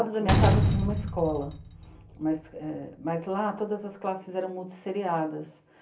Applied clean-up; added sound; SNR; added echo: none; Slam; -2 dB; reverberation time 0.3 s.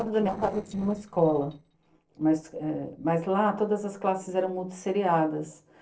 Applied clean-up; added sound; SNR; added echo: neural separator model SepFormer DNS4.